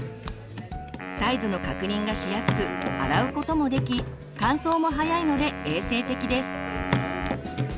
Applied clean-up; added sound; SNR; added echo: none; Hands / Wood + Wind instrument, woodwind instrument; 4 dB; none.